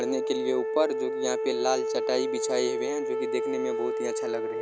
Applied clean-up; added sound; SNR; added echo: none; Wind instrument, woodwind instrument; -1 dB; none.